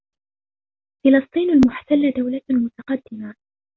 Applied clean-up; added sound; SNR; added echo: none; none; none; none.